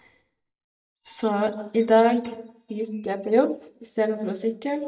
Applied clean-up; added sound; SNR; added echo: neural mask model DeepFilterNet 3.